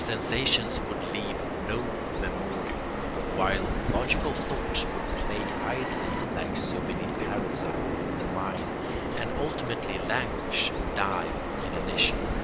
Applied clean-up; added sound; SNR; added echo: none; Bird vocalization, bird call, bird song; -3 dB; none.